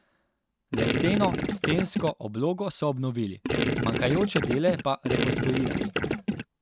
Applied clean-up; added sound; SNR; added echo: none; Gurgling; -1 dB; none.